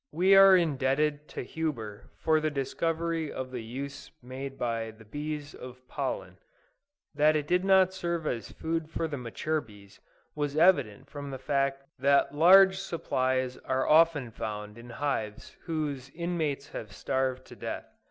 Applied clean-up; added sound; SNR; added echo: none; none; none; none.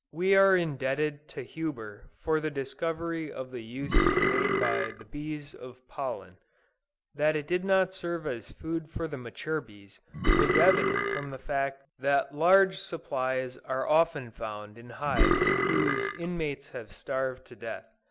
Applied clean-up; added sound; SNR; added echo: none; Burping, eructation; -4 dB; none.